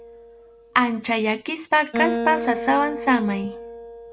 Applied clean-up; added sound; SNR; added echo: none; Acoustic guitar; 8 dB; none.